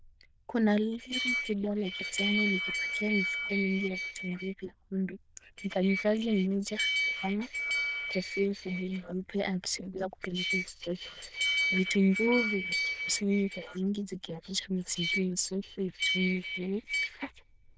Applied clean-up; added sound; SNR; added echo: neural diffusion model UNIVERSE++.